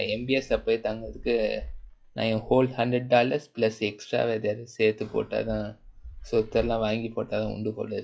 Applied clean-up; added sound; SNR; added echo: classical method log-MMSE.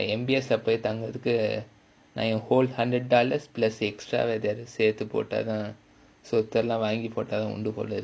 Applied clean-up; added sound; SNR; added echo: none; none; none; none.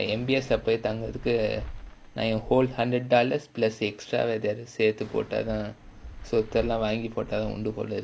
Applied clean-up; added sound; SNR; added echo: none; Fireworks; 14 dB; none.